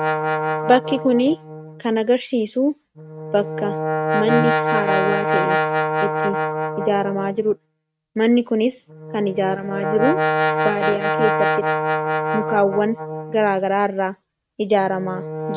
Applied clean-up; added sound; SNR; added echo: neural mask model RNNoise.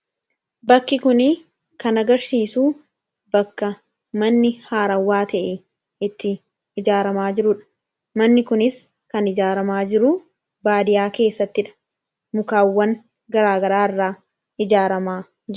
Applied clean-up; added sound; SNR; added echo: none; none; none; none.